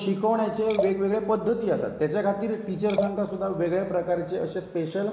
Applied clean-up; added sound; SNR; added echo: none; Liquid; 10 dB; none.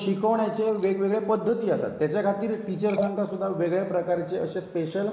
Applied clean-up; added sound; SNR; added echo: neural mask model Resemble Enhance denoiser.